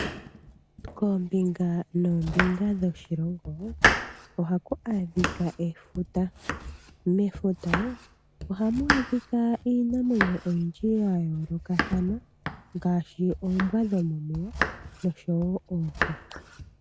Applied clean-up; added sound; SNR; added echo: none; Domestic sounds, home sounds; 5 dB; none.